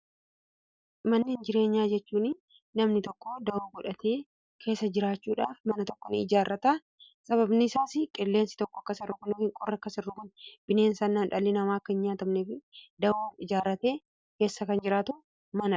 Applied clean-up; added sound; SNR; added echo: none; none; none; none.